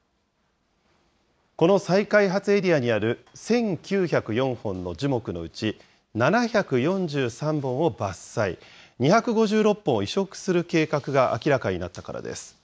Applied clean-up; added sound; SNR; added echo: none; none; none; none.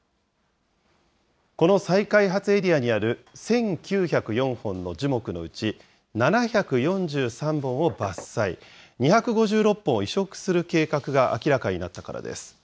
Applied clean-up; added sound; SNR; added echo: none; Knock; 15 dB; none.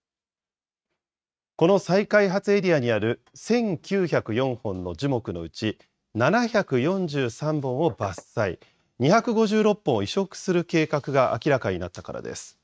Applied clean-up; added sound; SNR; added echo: neural mask model RNNoise.